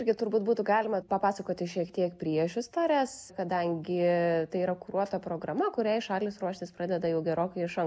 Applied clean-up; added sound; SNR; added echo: none; none; none; none.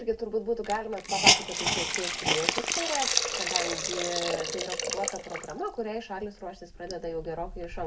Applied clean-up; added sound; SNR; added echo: none; Hiss; -3 dB; reverberation time 0.2 s.